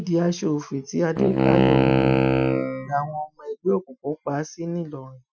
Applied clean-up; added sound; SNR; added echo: classical method Wiener filter.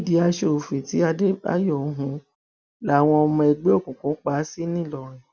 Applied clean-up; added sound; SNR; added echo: none; none; none; none.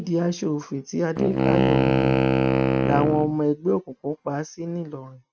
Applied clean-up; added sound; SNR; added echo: neural mask model RNNoise.